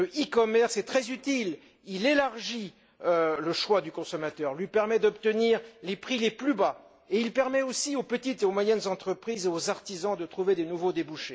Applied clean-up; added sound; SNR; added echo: none; none; none; none.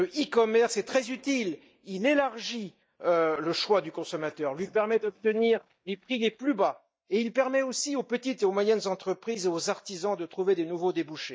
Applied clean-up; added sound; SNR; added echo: neural mask model DeepFilterNet 3.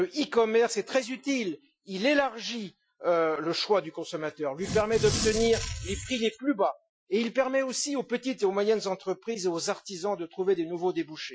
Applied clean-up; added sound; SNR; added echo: classical method Wiener filter.